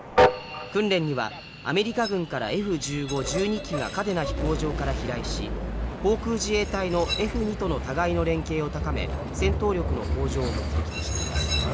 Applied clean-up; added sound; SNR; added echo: none; Train; 1 dB; none.